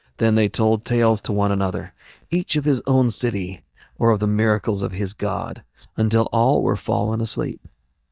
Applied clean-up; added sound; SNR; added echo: neural mask model DeepFilterNet 3.